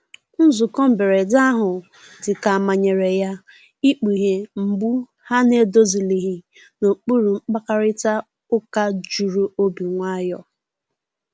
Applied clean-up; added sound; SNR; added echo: none; none; none; none.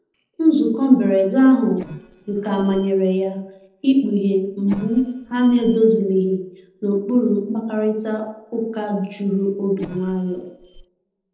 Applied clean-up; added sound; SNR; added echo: neural separator model SepFormer DNS4.